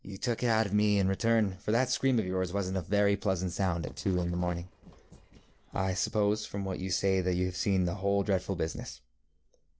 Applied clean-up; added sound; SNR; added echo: neural separator model SepFormer DNS4.